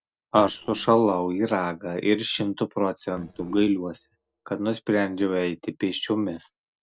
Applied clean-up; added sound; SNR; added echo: neural separator model SepFormer DNS4.